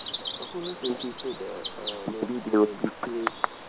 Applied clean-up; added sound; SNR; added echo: none; Bird vocalization, bird call, bird song; 6 dB; none.